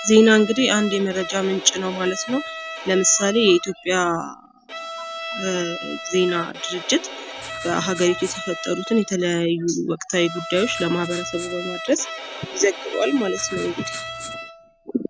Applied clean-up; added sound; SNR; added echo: none; Bowed string instrument + Writing; 11 dB; none.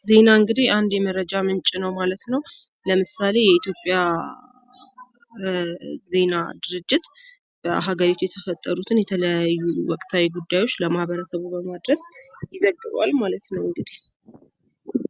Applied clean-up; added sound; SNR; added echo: none; none; none; none.